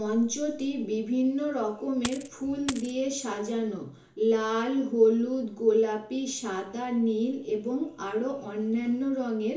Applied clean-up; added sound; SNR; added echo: none; Coin (dropping); 12 dB; reverberation time 0.7 s.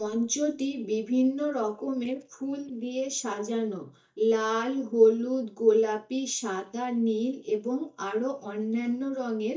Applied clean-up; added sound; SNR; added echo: neural mask model DeepFilterNet 3.